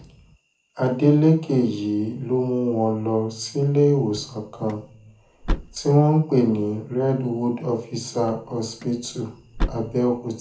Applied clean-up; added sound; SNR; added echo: none; Slam / Car; 9 dB; reverberation time 0.4 s.